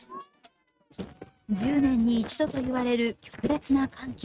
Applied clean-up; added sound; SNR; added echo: neural mask model RNNoise.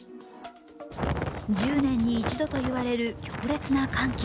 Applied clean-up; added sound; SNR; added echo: none; none; none; none.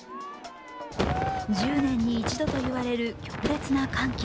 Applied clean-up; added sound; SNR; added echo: none; Crowd / Fireworks; 8 dB; none.